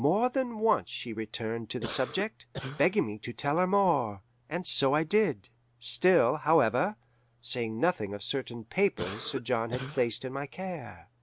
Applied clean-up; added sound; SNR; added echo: none; Cough; 11 dB; none.